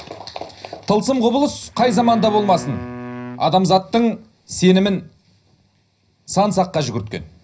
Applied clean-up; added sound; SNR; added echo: none; Wind instrument, woodwind instrument; 14 dB; reverberation time 0.4 s.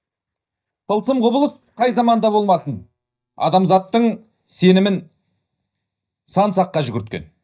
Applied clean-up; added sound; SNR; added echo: neural mask model DeepFilterNet 3.